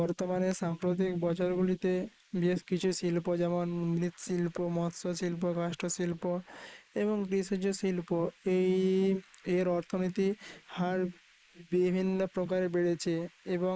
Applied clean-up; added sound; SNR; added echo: neural mask model Resemble Enhance denoiser.